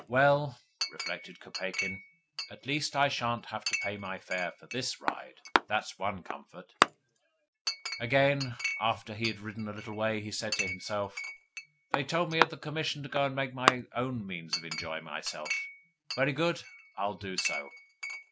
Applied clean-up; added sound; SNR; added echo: none; Chink, clink; 3 dB; none.